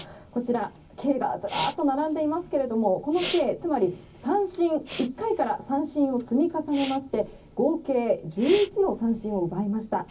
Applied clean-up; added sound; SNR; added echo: none; Respiratory sounds; 15 dB; reverberation time 0.4 s.